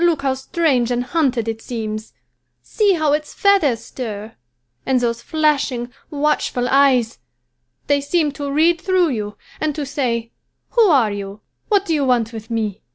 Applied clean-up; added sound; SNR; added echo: none; none; none; none.